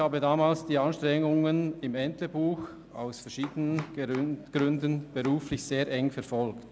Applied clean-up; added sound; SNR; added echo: none; Domestic sounds, home sounds; 18 dB; none.